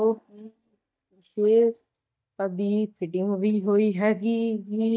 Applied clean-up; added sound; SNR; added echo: neural mask model DeepFilterNet 3.